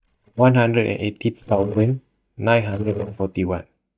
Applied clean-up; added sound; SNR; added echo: neural mask model DeepFilterNet 3.